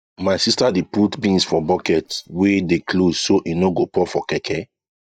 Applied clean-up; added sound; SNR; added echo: neural mask model DeepFilterNet 3.